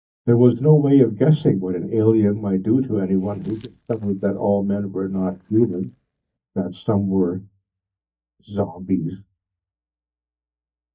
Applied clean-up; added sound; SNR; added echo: neural mask model DeepFilterNet 3.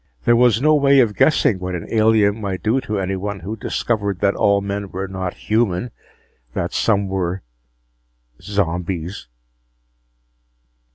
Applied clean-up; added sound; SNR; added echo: none; none; none; none.